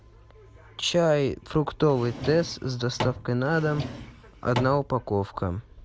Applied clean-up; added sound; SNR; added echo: none; Drawer open or close; 9 dB; none.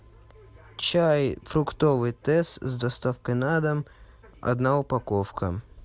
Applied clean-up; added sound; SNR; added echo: none; none; none; none.